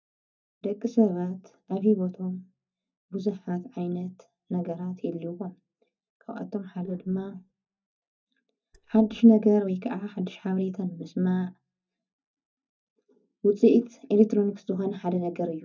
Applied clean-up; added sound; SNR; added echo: neural mask model DeepFilterNet 3.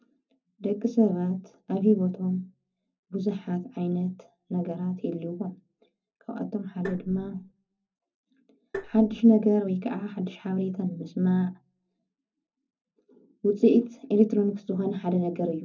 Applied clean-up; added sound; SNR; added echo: neural separator model SepFormer DNS4.